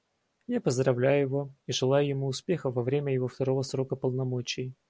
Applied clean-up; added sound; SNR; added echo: none; none; none; none.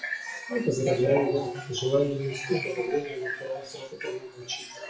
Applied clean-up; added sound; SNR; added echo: classical method WPE with log-MMSE.